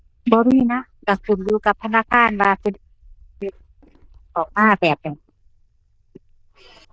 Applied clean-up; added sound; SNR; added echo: neural diffusion model UNIVERSE++.